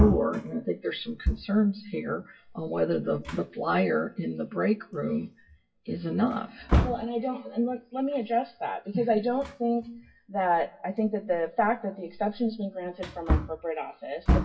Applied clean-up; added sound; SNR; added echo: classical method WPE with log-MMSE.